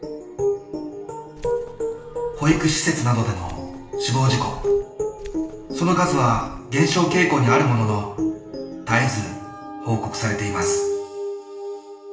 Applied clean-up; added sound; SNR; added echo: none; Keys jangling; 17 dB; reverberation time 0.7 s.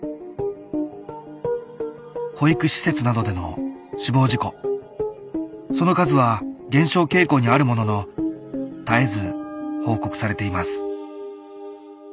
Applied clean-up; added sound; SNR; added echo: none; none; none; none.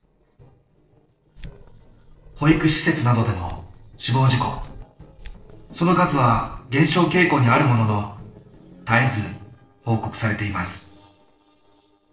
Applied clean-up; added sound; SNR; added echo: neural separator model SepFormer DNS4.